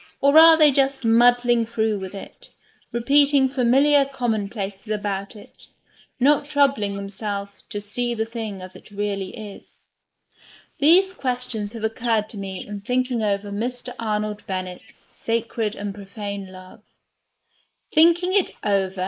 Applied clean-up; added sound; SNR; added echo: neural mask model Resemble Enhance denoiser.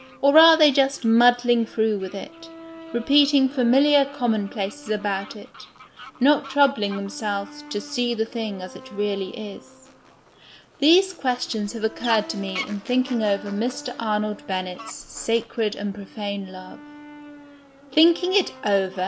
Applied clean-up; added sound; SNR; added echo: none; Fowl + Brass instrument; 18 dB; none.